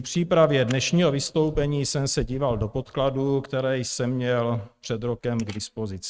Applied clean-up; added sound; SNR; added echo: neural mask model RNNoise.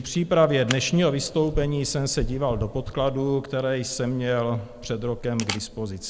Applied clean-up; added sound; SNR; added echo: none; Camera; 11 dB; none.